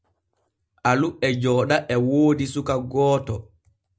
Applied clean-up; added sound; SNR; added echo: none; none; none; none.